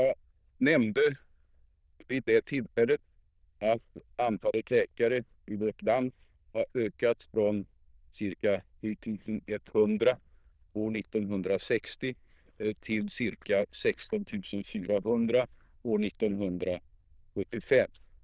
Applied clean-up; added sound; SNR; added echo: neural diffusion model UNIVERSE++.